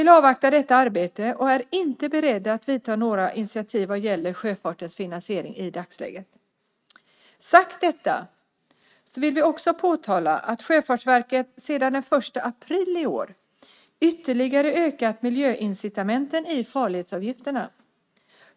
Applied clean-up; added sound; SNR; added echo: neural mask model RNNoise.